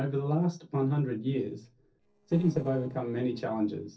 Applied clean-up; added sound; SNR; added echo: neural separator model SepFormer DNS4.